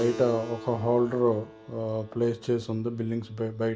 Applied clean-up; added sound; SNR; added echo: none; Keyboard (musical); 16 dB; none.